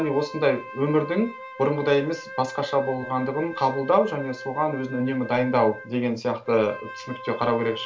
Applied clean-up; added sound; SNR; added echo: none; Wind instrument, woodwind instrument; 14 dB; reverberation time 0.2 s.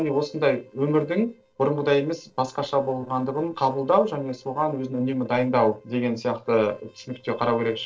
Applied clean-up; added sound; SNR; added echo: neural separator model SepFormer DNS4.